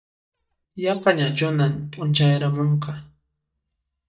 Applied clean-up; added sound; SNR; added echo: neural mask model DeepFilterNet 3.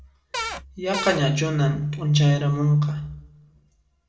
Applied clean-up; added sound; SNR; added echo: none; Cupboard open or close / Door; 7 dB; reverberation time 0.5 s.